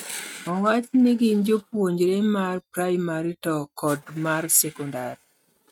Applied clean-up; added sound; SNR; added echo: neural mask model RNNoise.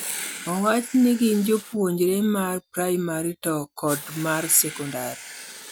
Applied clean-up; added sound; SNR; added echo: none; Writing; 14 dB; none.